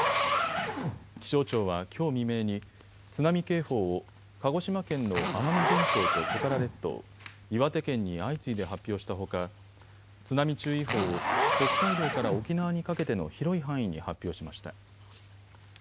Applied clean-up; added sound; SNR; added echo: none; Zipper (clothing); 3 dB; none.